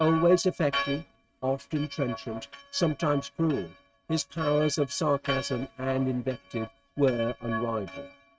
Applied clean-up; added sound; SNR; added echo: neural mask model RNNoise.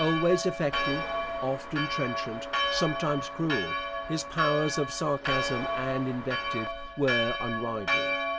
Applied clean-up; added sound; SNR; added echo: none; Church bell; 1 dB; none.